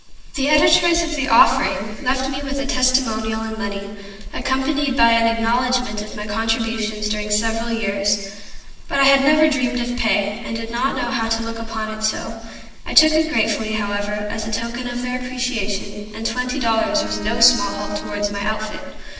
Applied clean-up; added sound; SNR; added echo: neural separator model SepFormer DNS4.